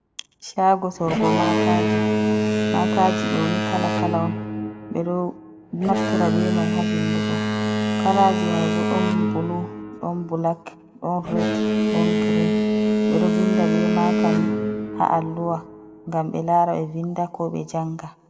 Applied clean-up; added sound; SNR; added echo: none; Boat, Water vehicle; -2 dB; reverberation time 1.8 s.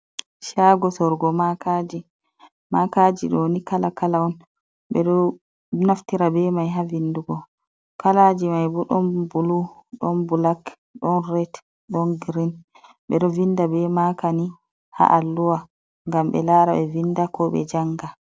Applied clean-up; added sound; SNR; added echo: none; none; none; none.